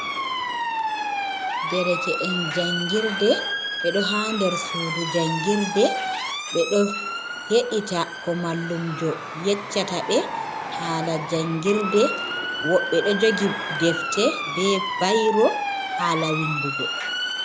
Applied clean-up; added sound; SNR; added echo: none; Motor vehicle (road) / Siren; 3 dB; none.